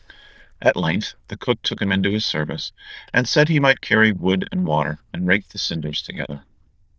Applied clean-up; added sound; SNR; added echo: neural diffusion model UNIVERSE++.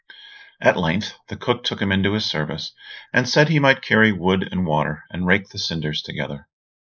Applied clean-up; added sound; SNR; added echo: neural mask model Resemble Enhance denoiser.